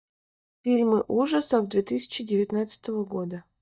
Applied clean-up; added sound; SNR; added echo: neural mask model DeepFilterNet 3.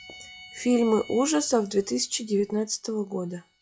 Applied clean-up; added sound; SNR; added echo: classical method log-MMSE.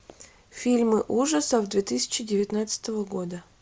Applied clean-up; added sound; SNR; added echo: none; none; none; none.